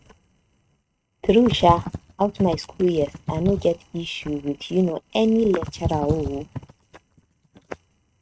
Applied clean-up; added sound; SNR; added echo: neural mask model RNNoise.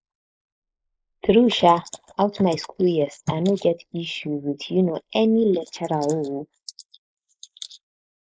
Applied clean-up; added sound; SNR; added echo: neural mask model Resemble Enhance denoiser.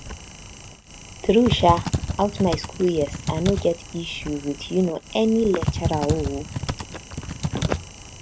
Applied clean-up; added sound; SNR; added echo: none; Typing; 5 dB; none.